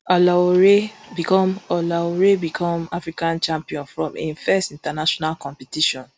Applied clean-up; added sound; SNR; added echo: none; none; none; none.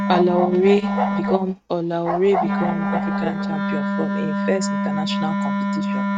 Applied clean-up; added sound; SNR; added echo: neural mask model RNNoise.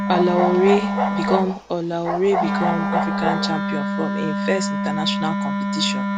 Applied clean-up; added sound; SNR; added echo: none; Bark + Wind instrument, woodwind instrument; -1 dB; none.